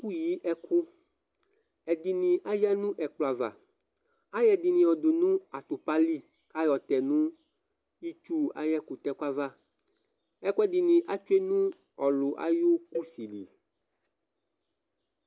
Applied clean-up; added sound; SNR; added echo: none; Cowbell; 15 dB; none.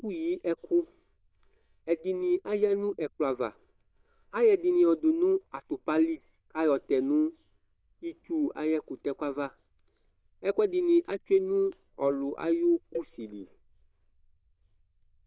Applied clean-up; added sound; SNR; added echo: neural diffusion model UNIVERSE++.